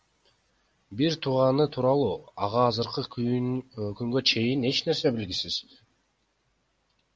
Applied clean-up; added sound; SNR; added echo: none; none; none; none.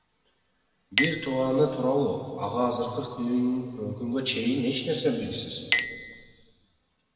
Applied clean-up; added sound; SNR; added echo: none; Chink, clink; 6 dB; reverberation time 2.3 s.